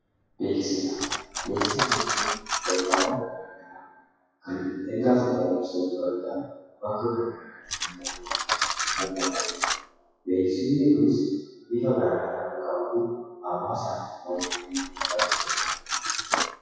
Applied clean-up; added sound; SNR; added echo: classical method WPE with log-MMSE.